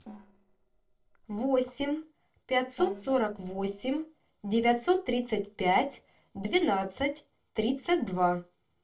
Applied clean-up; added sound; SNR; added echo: neural separator model SepFormer DNS4.